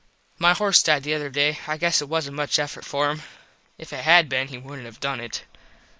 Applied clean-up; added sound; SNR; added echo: neural mask model Resemble Enhance denoiser.